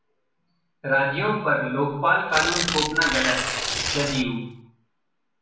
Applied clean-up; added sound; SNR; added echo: none; Tearing; 1 dB; reverberation time 0.7 s.